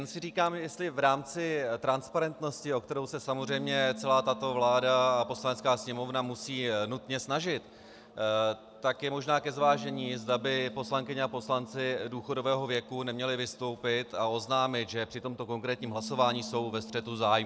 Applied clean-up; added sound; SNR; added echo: none; Bass guitar; 17 dB; none.